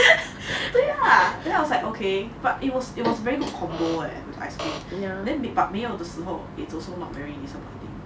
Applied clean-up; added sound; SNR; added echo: none; none; none; none.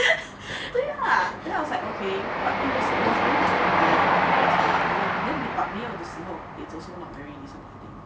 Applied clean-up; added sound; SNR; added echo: none; Train; -4 dB; none.